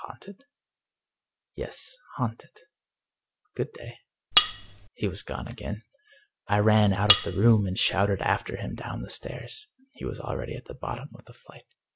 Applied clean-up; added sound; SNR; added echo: none; Cutlery, silverware; -3 dB; none.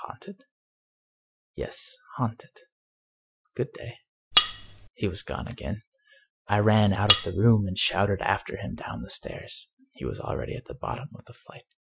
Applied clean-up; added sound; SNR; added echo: classical method Wiener filter.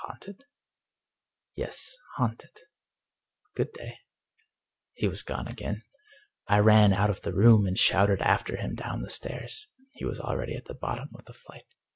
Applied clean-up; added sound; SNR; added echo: none; none; none; none.